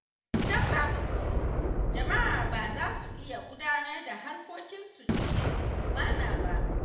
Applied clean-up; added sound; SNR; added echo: none; Boom; -5 dB; reverberation time 0.8 s.